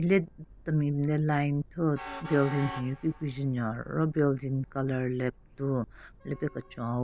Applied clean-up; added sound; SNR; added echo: none; Train; 17 dB; none.